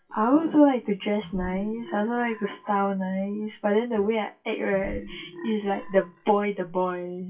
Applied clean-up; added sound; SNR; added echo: classical method WPE with log-MMSE.